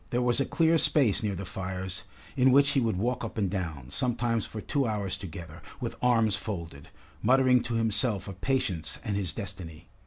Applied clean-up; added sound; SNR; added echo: none; none; none; none.